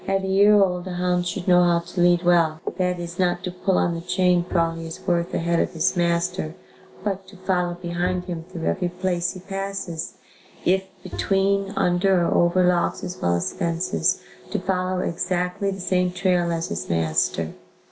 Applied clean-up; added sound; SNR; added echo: none; Bowed string instrument; 14 dB; none.